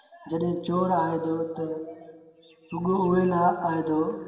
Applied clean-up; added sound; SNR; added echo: none; none; none; reverberation time 1.4 s.